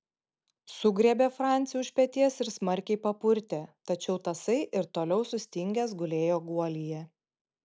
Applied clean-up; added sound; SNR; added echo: none; none; none; none.